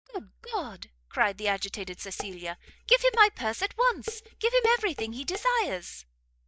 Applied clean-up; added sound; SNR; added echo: neural mask model DeepFilterNet 3.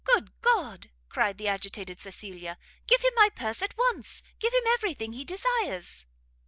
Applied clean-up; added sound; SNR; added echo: none; none; none; none.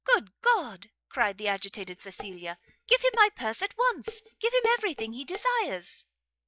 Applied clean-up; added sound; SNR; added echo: classical method log-MMSE.